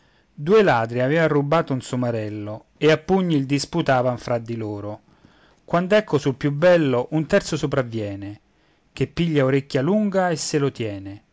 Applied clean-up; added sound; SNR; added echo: none; none; none; none.